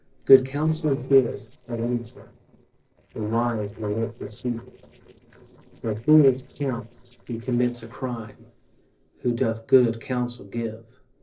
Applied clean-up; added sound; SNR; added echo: neural separator model SepFormer DNS4.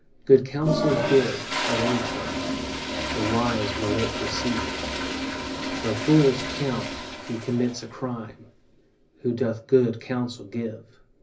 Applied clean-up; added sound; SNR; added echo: none; Toilet flush; 4 dB; reverberation time 0.4 s.